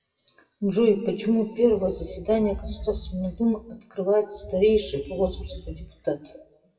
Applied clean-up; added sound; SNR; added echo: classical method WPE with log-MMSE.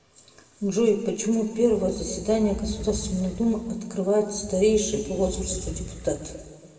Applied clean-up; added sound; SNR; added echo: none; Animal; 12 dB; reverberation time 1.8 s.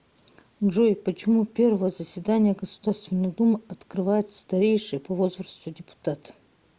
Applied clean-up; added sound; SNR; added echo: none; none; none; none.